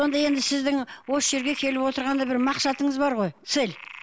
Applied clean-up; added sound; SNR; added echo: none; Frog; 18 dB; none.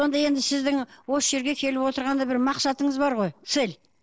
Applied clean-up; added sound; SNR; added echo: neural separator model SepFormer DNS4.